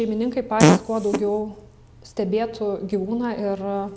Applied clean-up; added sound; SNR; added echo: none; Fart; 0 dB; none.